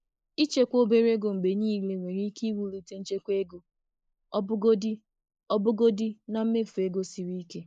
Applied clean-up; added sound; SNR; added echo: neural mask model Resemble Enhance denoiser.